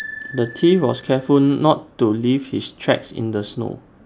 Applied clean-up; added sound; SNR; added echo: none; Bicycle bell; 7 dB; none.